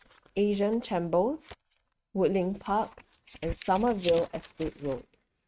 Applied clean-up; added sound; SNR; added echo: neural mask model RNNoise.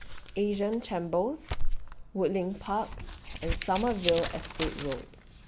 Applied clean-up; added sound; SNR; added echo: none; Crumpling, crinkling; 2 dB; none.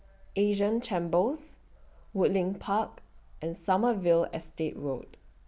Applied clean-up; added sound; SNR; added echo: none; none; none; none.